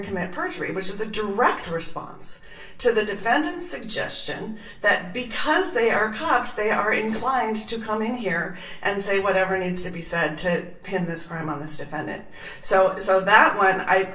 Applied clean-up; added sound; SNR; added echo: none; none; none; reverberation time 0.3 s.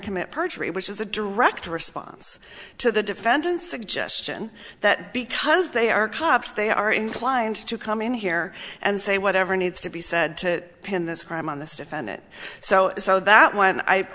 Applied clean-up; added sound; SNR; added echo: none; none; none; none.